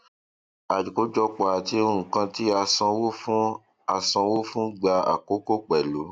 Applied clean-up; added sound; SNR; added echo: none; none; none; none.